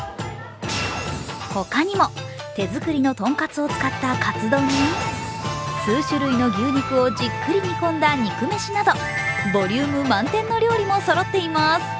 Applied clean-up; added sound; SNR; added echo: none; none; none; none.